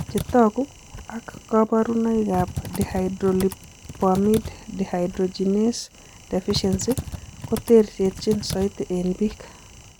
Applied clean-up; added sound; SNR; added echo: none; Typing; 12 dB; none.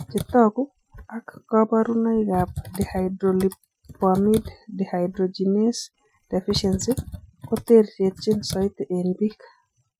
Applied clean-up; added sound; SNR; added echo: classical method Wiener filter.